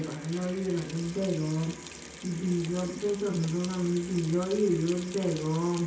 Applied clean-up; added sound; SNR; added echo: none; Sink (filling or washing) / Water tap, faucet; 15 dB; reverberation time 0.6 s.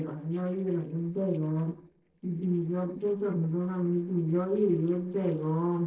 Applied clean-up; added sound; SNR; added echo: neural separator model SepFormer DNS4.